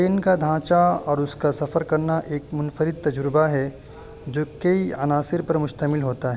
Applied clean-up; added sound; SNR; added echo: none; none; none; none.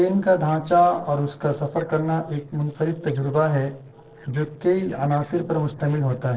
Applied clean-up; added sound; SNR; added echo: neural separator model SepFormer DNS4.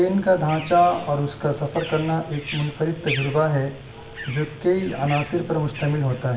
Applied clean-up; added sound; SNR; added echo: none; Bird vocalization, bird call, bird song; 15 dB; reverberation time 0.6 s.